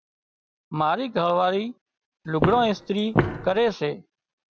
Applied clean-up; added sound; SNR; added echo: none; Walk, footsteps; 2 dB; none.